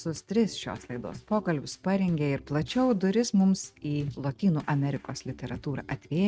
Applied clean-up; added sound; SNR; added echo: neural mask model RNNoise.